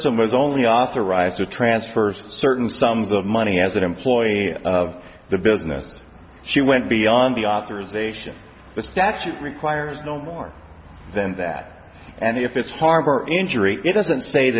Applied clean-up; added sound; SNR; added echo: none; none; none; none.